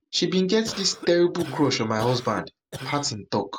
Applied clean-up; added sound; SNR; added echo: none; Cough; 15 dB; none.